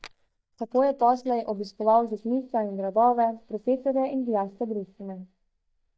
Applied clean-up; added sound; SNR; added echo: neural mask model DeepFilterNet 3.